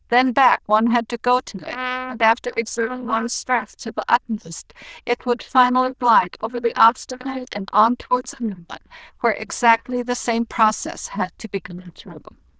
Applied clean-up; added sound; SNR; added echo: neural diffusion model UNIVERSE++.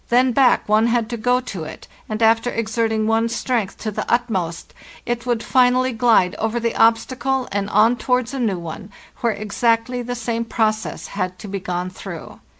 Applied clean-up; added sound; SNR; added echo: none; none; none; none.